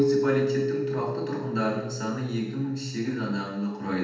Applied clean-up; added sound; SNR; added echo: none; Keyboard (musical); 3 dB; reverberation time 0.8 s.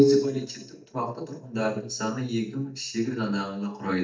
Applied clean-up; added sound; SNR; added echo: neural mask model DeepFilterNet 3.